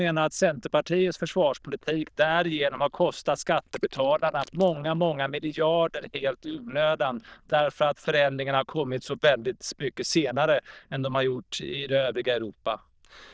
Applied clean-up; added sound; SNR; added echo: neural diffusion model UNIVERSE++.